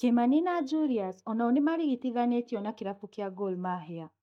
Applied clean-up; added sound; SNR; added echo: neural mask model DeepFilterNet 3.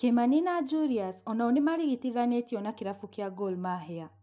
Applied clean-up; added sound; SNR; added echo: none; none; none; none.